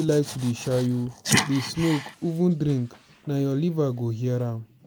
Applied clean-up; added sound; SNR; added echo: neural mask model Resemble Enhance denoiser.